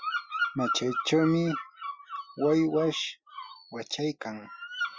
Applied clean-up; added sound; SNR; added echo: classical method Wiener filter.